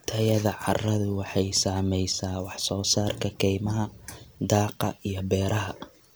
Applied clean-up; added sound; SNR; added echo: none; none; none; none.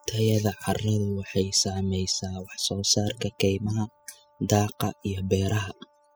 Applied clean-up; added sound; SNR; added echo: classical method spectral subtraction.